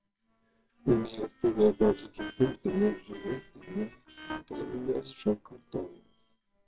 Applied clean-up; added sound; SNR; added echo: neural separator model SepFormer WHAMR!.